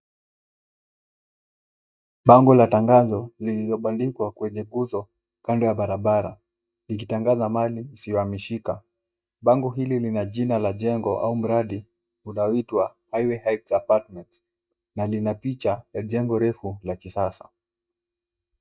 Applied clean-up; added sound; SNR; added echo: neural mask model DeepFilterNet 3.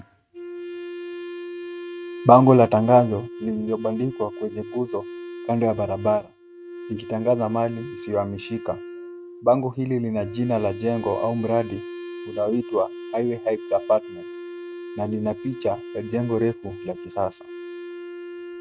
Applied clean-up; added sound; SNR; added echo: neural mask model RNNoise.